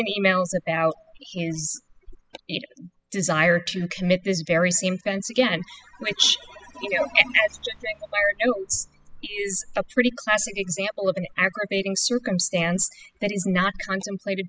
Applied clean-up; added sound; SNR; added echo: classical method spectral subtraction.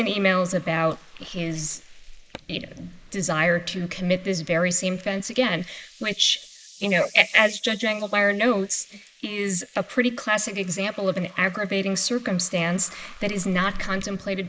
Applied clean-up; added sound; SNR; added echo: neural mask model Resemble Enhance denoiser.